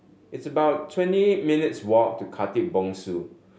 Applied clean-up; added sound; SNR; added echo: none; none; none; none.